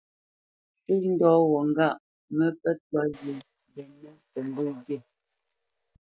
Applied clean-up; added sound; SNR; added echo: neural mask model DeepFilterNet 3.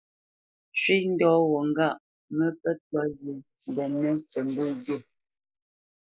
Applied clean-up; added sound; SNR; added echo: neural mask model Resemble Enhance denoiser.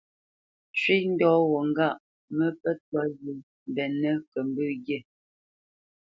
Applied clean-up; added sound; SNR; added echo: none; none; none; none.